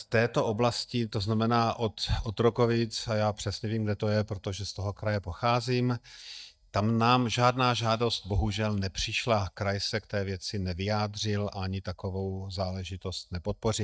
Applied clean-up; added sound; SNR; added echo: neural mask model DeepFilterNet 3.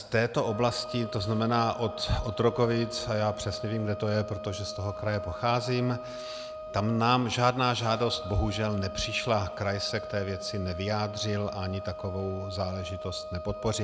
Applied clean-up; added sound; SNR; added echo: none; Wind instrument, woodwind instrument; 10 dB; none.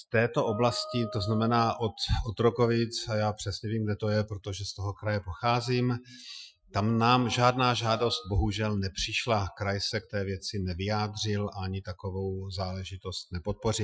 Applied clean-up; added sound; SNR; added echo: classical method Wiener filter.